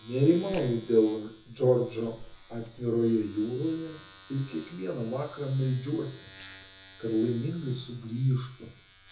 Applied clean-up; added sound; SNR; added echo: none; Domestic sounds, home sounds; 18 dB; reverberation time 0.6 s.